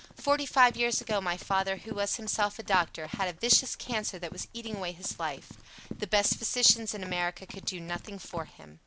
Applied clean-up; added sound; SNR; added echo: none; Run; 15 dB; none.